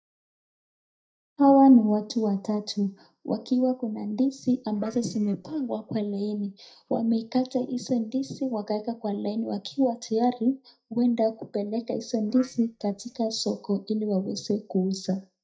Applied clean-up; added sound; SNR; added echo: neural mask model DeepFilterNet 3.